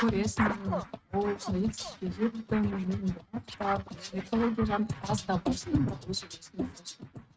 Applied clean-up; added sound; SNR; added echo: neural mask model RNNoise.